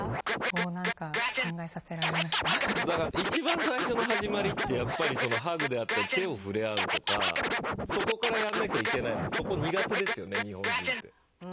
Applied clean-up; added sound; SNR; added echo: none; Scratching (performance technique); -2 dB; none.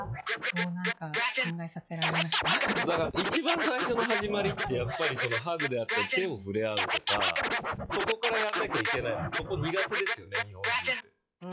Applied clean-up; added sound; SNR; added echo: classical method log-MMSE.